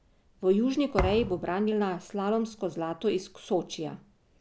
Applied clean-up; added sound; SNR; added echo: none; Thump, thud; 6 dB; none.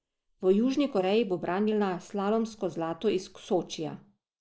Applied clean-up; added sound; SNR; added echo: neural mask model Resemble Enhance denoiser.